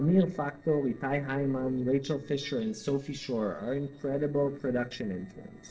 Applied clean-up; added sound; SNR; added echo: neural separator model SepFormer DNS4.